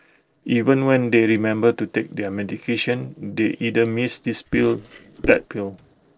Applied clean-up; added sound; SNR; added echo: neural separator model SepFormer DNS4.